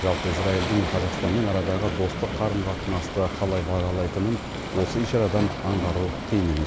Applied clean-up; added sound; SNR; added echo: none; Waves, surf; 5 dB; none.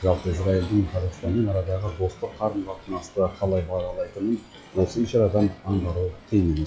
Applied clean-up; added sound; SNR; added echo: classical method log-MMSE.